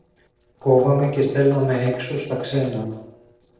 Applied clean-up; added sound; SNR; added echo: neural separator model SepFormer DNS4.